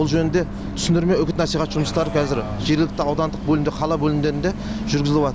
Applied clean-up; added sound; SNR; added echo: none; Bus; 9 dB; none.